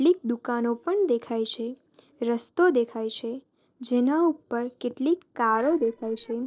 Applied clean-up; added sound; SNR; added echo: neural separator model SepFormer DNS4.